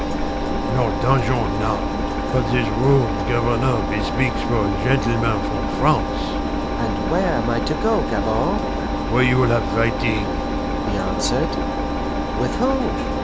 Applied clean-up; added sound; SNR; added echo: none; Engine; 0 dB; none.